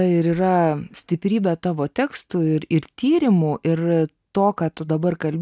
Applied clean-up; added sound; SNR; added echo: none; none; none; none.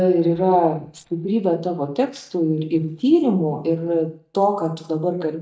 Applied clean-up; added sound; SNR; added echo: neural mask model DeepFilterNet 3.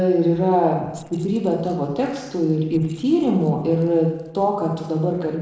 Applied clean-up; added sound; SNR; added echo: neural separator model SepFormer DNS4.